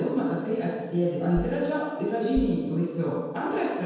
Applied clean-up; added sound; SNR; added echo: none; Bass drum; 10 dB; reverberation time 1.2 s.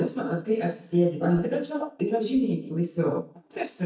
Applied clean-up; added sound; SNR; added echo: neural mask model DeepFilterNet 3.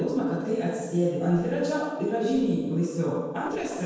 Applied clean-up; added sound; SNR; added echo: neural separator model SepFormer DNS4.